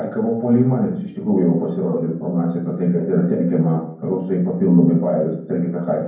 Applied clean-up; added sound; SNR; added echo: none; none; none; reverberation time 0.9 s.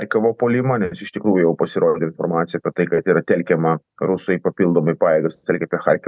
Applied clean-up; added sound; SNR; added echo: none; none; none; none.